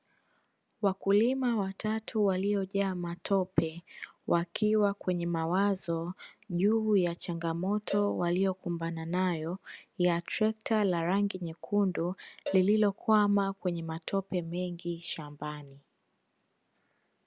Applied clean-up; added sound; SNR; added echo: none; Cowbell; 15 dB; none.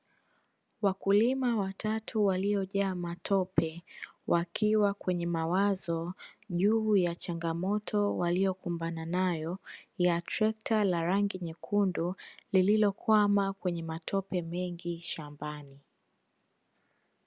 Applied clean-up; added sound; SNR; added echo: none; none; none; none.